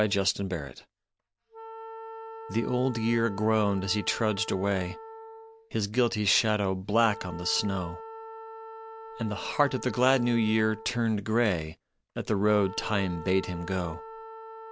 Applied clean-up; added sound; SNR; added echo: none; Wind instrument, woodwind instrument; 15 dB; none.